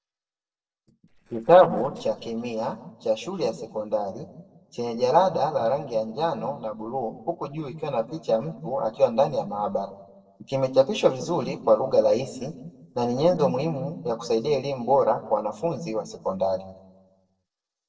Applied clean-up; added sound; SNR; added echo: neural separator model SepFormer DNS4.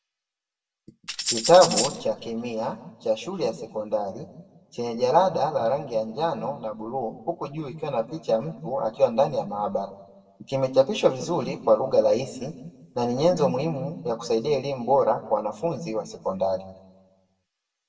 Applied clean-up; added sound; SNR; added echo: none; Tambourine; 4 dB; reverberation time 0.9 s.